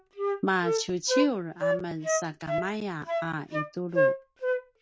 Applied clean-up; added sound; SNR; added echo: none; Wind instrument, woodwind instrument; -2 dB; none.